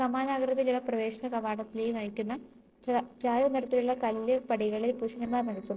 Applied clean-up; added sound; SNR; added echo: neural separator model SepFormer DNS4.